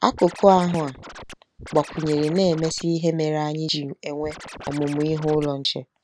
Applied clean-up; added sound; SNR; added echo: none; Scratching (performance technique); 16 dB; none.